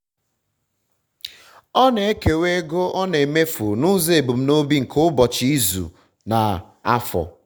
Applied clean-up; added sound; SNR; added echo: none; none; none; none.